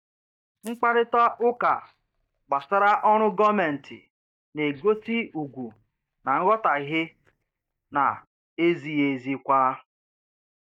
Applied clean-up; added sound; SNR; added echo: neural mask model DeepFilterNet 3.